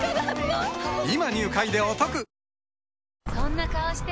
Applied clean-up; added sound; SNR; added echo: none; Bowed string instrument; 12 dB; none.